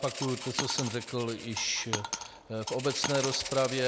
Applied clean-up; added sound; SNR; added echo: none; Coin (dropping) + Rattle (instrument); 6 dB; none.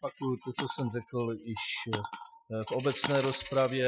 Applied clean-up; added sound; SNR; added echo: classical method Wiener filter.